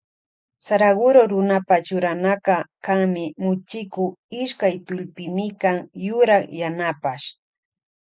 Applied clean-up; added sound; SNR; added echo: none; none; none; none.